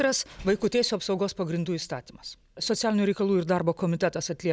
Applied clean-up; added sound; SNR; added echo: none; none; none; none.